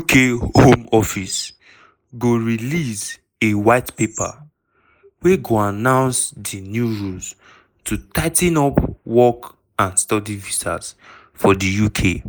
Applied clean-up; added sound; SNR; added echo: neural mask model Resemble Enhance denoiser.